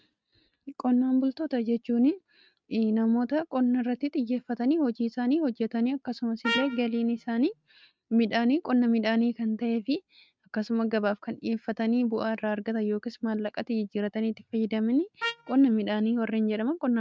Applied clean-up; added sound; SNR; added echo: neural mask model RNNoise.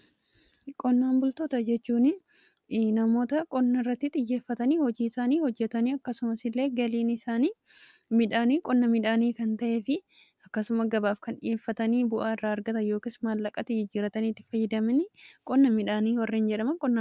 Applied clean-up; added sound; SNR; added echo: none; none; none; none.